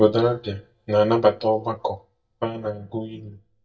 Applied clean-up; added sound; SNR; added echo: neural mask model DeepFilterNet 3.